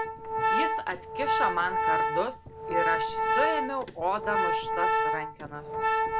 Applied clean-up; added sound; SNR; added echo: none; Organ; -5 dB; none.